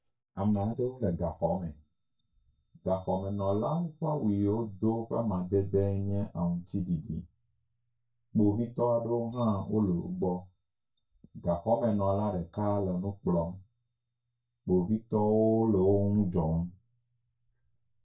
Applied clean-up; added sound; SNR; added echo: neural mask model DeepFilterNet 3.